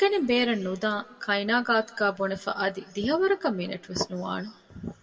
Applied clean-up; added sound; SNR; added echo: none; none; none; reverberation time 1.3 s.